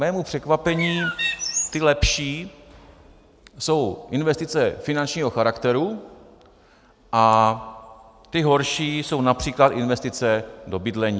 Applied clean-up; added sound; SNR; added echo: none; Bird; 4 dB; none.